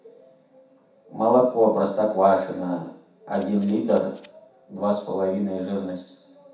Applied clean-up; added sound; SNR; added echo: none; Rattle (instrument); 16 dB; reverberation time 0.7 s.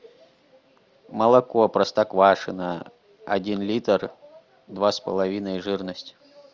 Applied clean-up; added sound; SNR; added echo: none; none; none; none.